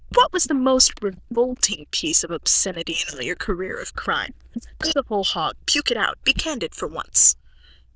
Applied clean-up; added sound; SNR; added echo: neural diffusion model UNIVERSE++.